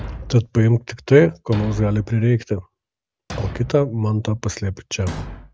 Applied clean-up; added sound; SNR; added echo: none; Thump, thud; 15 dB; none.